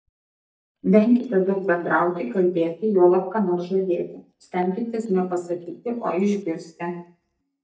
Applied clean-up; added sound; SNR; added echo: neural mask model DeepFilterNet 3.